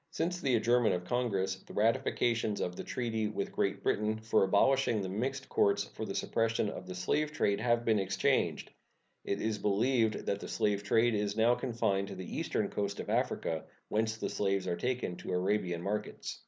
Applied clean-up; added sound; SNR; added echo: none; none; none; none.